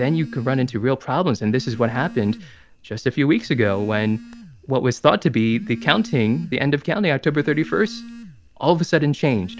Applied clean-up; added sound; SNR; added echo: none; Telephone; 19 dB; none.